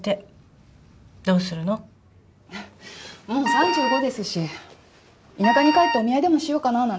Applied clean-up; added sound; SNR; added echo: none; Wind instrument, woodwind instrument; 1 dB; none.